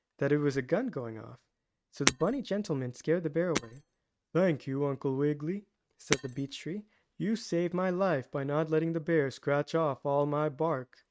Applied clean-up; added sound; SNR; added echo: neural mask model RNNoise.